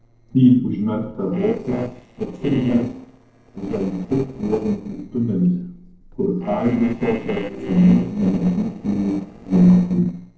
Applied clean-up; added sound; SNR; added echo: neural separator model SepFormer DNS4.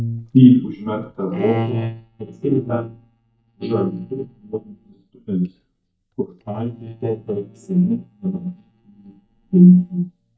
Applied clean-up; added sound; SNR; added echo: neural mask model DeepFilterNet 3.